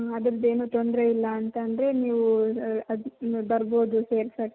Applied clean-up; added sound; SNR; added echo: none; none; none; none.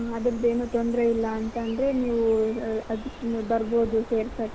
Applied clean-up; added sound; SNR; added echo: none; Bird; 14 dB; none.